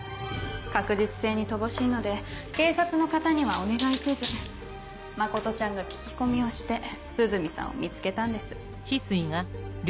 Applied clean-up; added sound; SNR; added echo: none; none; none; none.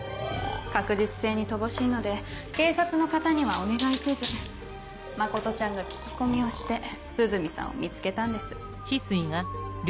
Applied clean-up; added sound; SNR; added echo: none; Breathing; 16 dB; none.